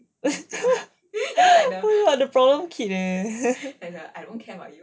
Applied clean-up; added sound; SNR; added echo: none; none; none; none.